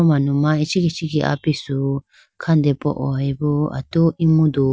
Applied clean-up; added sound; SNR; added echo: none; none; none; none.